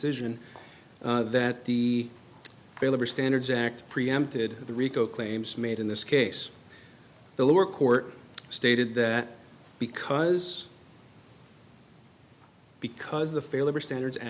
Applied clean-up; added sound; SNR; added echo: none; none; none; none.